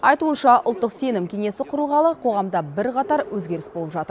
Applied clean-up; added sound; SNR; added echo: none; none; none; none.